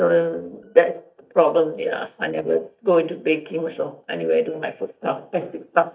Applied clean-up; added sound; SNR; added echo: neural mask model DeepFilterNet 3.